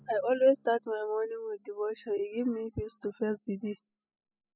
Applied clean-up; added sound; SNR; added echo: classical method spectral subtraction.